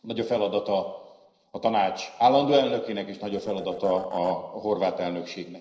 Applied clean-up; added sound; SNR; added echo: neural separator model SepFormer DNS4.